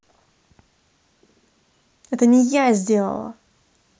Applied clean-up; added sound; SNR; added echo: none; none; none; none.